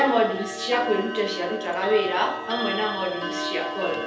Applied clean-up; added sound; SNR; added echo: none; Clock; 6 dB; reverberation time 2.1 s.